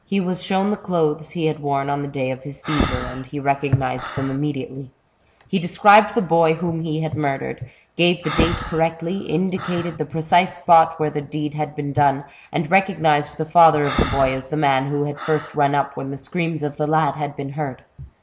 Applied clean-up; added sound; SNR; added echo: none; Breathing; 12 dB; none.